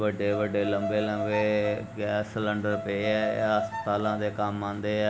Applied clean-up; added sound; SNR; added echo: none; Bowed string instrument; 9 dB; none.